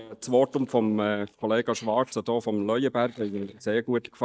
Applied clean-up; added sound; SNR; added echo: neural mask model DeepFilterNet 3.